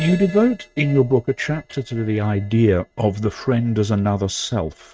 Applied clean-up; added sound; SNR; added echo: neural mask model RNNoise.